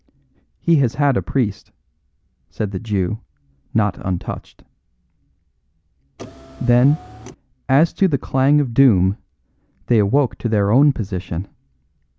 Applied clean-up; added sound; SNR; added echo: none; Car; 17 dB; none.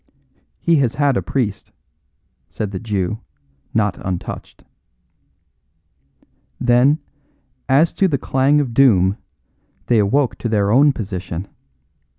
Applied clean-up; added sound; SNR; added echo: none; none; none; none.